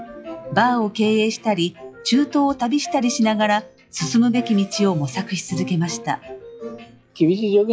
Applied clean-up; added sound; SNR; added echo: classical method log-MMSE.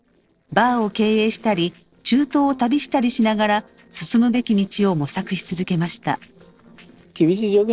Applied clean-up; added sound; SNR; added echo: neural separator model SepFormer DNS4.